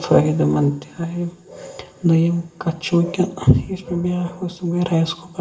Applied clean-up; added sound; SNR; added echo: none; none; none; reverberation time 0.6 s.